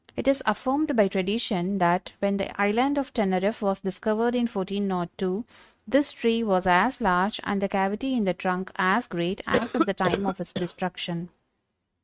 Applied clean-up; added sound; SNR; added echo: neural mask model RNNoise.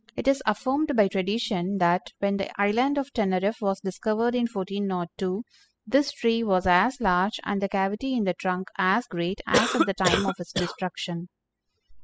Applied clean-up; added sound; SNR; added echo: classical method spectral subtraction.